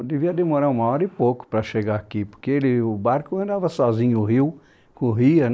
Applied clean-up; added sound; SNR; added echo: neural mask model Resemble Enhance denoiser.